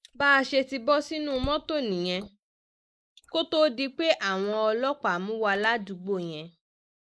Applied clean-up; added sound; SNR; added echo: neural mask model Resemble Enhance denoiser.